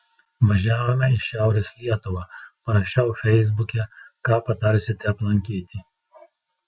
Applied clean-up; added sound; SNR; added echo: none; none; none; none.